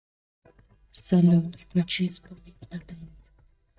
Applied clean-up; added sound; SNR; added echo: neural mask model DeepFilterNet 3.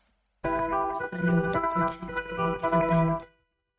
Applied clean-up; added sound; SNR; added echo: neural mask model RNNoise.